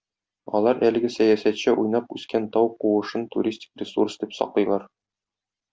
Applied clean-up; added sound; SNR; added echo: none; none; none; none.